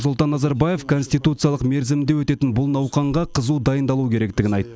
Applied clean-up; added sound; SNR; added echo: none; none; none; none.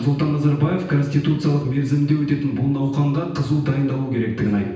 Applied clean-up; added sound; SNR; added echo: none; none; none; reverberation time 0.9 s.